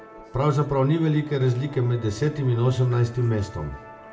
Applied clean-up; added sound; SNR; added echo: none; Musical instrument; 19 dB; reverberation time 0.4 s.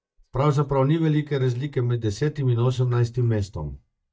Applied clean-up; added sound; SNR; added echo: neural mask model DeepFilterNet 3.